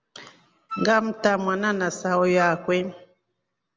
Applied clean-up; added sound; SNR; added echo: none; Wind instrument, woodwind instrument; 14 dB; none.